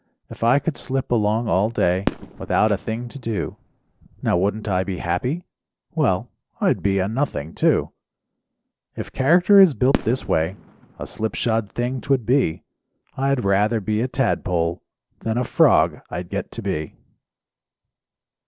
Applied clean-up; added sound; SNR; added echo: neural separator model SepFormer DNS4.